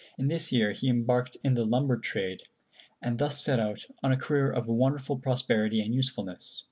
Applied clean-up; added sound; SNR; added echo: none; none; none; none.